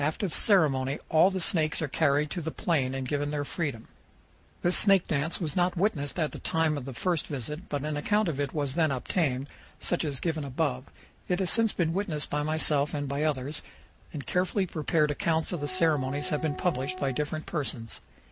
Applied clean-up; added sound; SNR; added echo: none; Wind instrument, woodwind instrument; 13 dB; none.